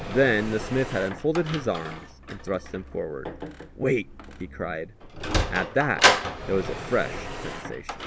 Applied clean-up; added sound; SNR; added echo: none; Sliding door; 2 dB; none.